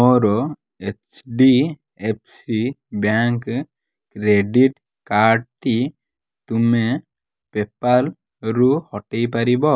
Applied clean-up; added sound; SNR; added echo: none; none; none; none.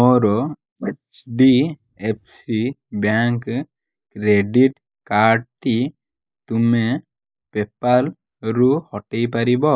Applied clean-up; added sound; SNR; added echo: neural mask model Resemble Enhance denoiser.